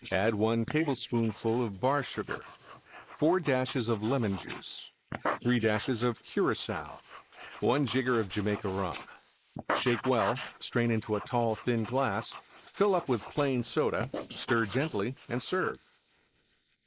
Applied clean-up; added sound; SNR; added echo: neural mask model Resemble Enhance denoiser.